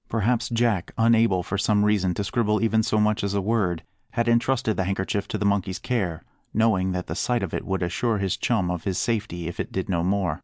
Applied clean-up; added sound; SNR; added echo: none; none; none; none.